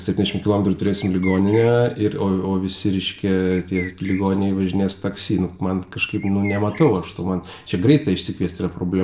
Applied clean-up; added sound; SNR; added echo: none; Bird; 17 dB; reverberation time 0.4 s.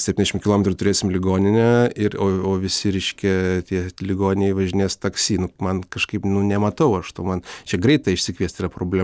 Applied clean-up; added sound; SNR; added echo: none; none; none; none.